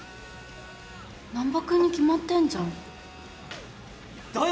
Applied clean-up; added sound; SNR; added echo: none; none; none; none.